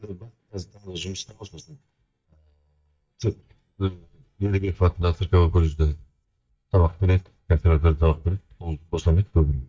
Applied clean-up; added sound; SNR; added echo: neural mask model DeepFilterNet 3.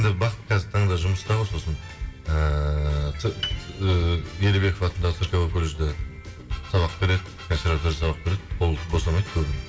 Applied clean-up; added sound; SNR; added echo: none; Piano; 15 dB; reverberation time 2.8 s.